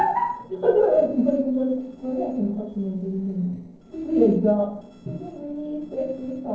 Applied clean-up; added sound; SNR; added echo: neural separator model SepFormer DNS4.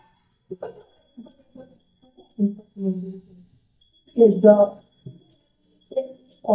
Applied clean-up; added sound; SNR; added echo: neural mask model DeepFilterNet 3.